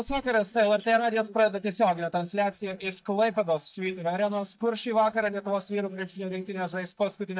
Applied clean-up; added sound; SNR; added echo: neural mask model DeepFilterNet 3.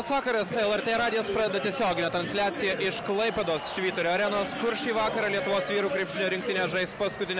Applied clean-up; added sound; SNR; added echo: none; none; none; none.